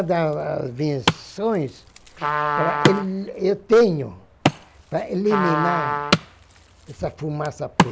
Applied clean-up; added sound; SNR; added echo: none; Wood + Trumpet; 2 dB; none.